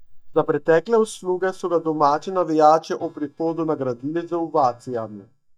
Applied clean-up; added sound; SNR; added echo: neural mask model DeepFilterNet 3.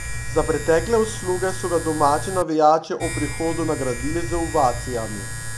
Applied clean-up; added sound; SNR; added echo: none; Domestic sounds, home sounds; 7 dB; none.